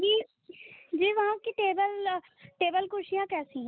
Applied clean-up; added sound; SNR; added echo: none; none; none; none.